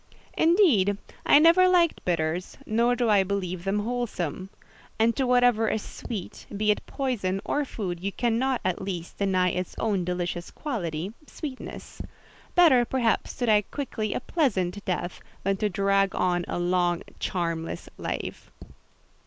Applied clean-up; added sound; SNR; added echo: none; none; none; none.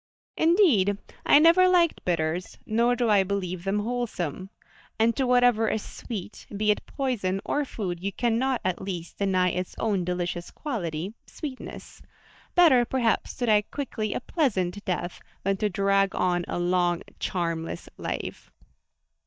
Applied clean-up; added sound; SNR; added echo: neural mask model DeepFilterNet 3.